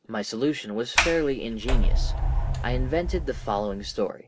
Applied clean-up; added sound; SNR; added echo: none; Sliding door; -4 dB; none.